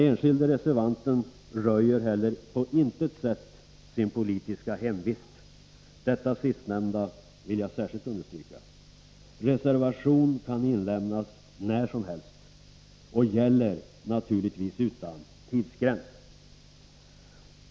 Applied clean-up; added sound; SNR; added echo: none; none; none; none.